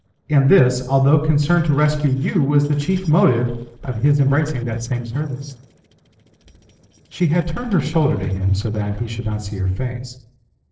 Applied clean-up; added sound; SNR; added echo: neural separator model SepFormer DNS4.